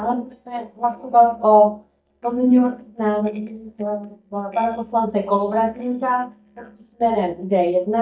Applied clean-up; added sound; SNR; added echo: neural mask model DeepFilterNet 3.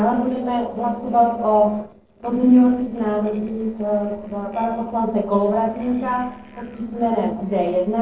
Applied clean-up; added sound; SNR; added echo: neural separator model SepFormer DNS4.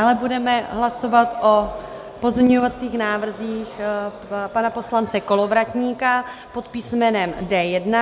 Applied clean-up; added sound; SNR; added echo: none; none; none; none.